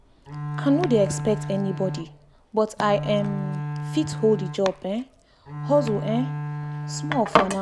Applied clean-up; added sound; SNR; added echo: none; Domestic sounds, home sounds + Bowed string instrument; 4 dB; none.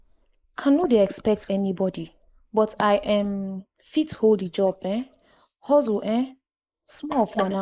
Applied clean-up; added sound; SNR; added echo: neural mask model Resemble Enhance denoiser.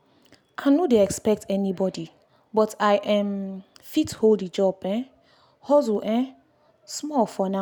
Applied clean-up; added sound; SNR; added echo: none; none; none; none.